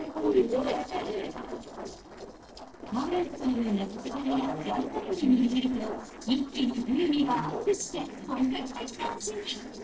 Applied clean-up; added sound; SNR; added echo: neural separator model SepFormer DNS4.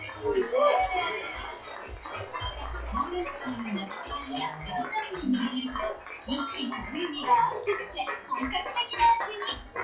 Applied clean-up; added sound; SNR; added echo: classical method WPE with log-MMSE.